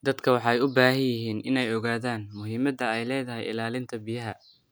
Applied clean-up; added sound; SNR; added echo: none; none; none; none.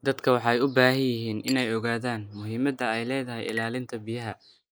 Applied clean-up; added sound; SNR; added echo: neural mask model Resemble Enhance denoiser.